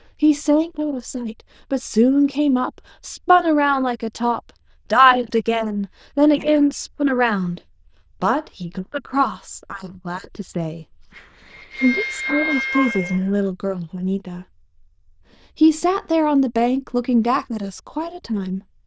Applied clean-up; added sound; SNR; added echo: neural diffusion model UNIVERSE++.